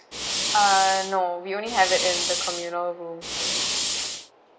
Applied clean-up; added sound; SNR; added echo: none; Fire; 1 dB; none.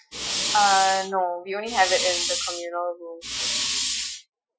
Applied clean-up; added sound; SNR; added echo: classical method Wiener filter.